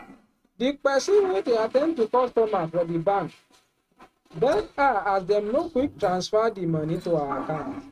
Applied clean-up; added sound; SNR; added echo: neural mask model RNNoise.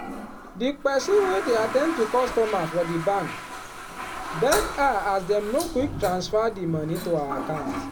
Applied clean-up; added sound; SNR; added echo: none; Toilet flush; 8 dB; none.